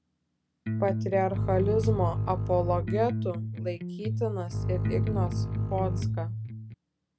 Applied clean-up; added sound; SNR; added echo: none; Bowed string instrument + Electric guitar; -2 dB; none.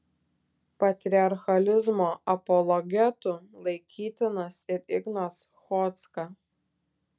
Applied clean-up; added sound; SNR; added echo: none; none; none; none.